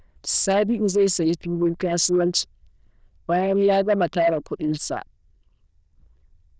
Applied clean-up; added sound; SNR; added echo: neural diffusion model UNIVERSE++.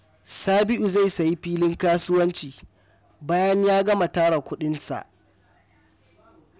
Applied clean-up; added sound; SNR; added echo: none; none; none; none.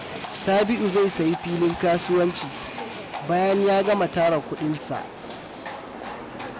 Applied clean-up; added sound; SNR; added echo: none; Livestock, farm animals, working animals; 10 dB; none.